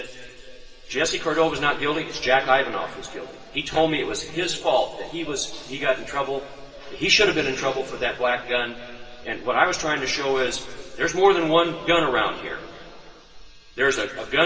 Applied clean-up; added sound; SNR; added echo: none; none; none; reverberation time 2.8 s.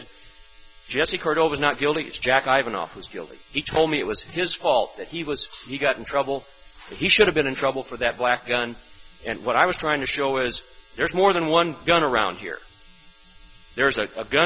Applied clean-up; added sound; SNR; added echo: none; none; none; none.